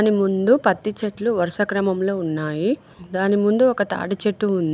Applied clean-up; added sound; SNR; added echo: none; none; none; none.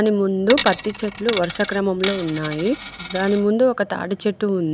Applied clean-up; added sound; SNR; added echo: none; Coin (dropping); 9 dB; none.